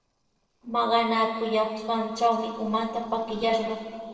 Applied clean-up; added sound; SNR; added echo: neural separator model SepFormer DNS4.